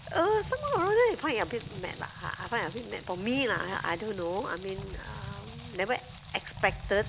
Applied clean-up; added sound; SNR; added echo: none; Rain; 12 dB; none.